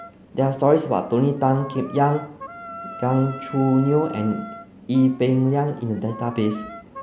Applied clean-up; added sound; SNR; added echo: none; Wind instrument, woodwind instrument; 17 dB; none.